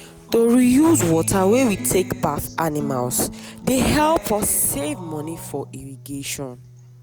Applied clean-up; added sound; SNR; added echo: none; Acoustic guitar; 14 dB; none.